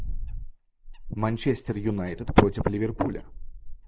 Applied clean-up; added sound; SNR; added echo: neural mask model Resemble Enhance denoiser.